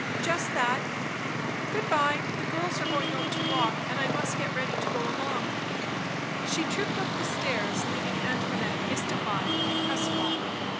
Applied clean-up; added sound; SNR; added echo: none; Traffic noise, roadway noise; -4 dB; none.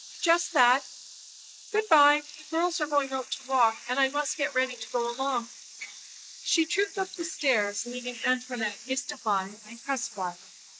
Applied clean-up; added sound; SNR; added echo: neural mask model Resemble Enhance denoiser.